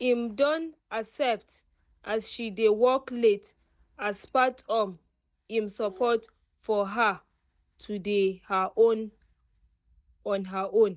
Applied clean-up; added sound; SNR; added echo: neural mask model DeepFilterNet 3.